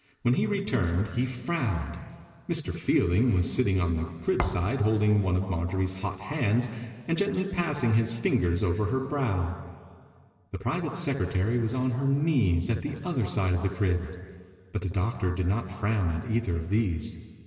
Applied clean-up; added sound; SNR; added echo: none; Thump, thud; 8 dB; reverberation time 2.5 s.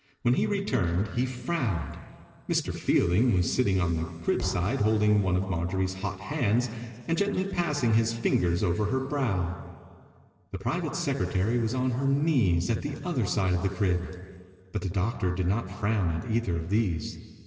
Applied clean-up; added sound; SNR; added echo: neural separator model SepFormer DNS4.